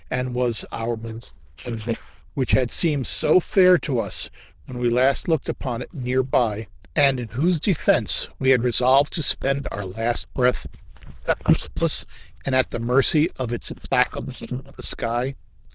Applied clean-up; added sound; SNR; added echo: neural diffusion model UNIVERSE++.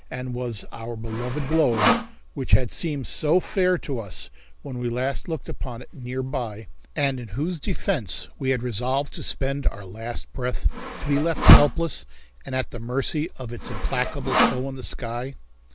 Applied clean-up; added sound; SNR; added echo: none; Sawing; 4 dB; none.